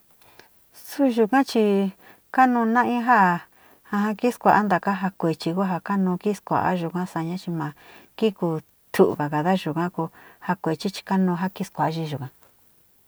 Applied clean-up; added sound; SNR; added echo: none; none; none; none.